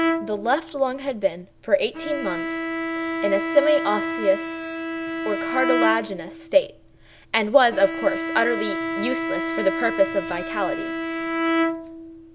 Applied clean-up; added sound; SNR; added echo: none; Bowed string instrument; 3 dB; none.